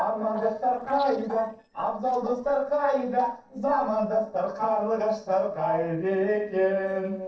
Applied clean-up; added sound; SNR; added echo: neural separator model SepFormer DNS4.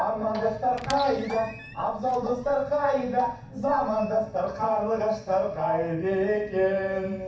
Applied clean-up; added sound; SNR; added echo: none; Squeak; 19 dB; reverberation time 0.7 s.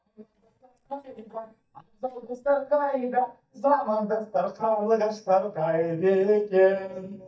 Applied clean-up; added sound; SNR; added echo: neural mask model DeepFilterNet 3.